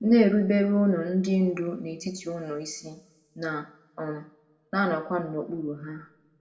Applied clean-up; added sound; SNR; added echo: none; none; none; reverberation time 0.8 s.